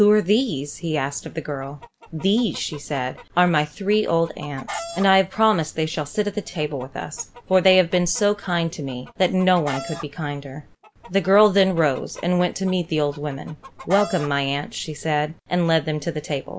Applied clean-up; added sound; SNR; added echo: none; Chicken, rooster; 17 dB; none.